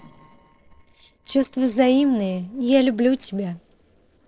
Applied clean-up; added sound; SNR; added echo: neural separator model SepFormer DNS4.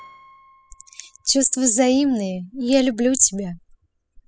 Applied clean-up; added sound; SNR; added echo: classical method spectral subtraction.